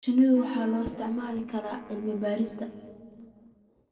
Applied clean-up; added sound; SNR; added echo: neural separator model SepFormer DNS4.